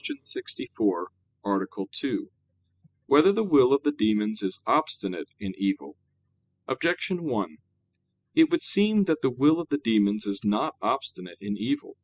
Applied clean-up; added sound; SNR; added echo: classical method spectral subtraction.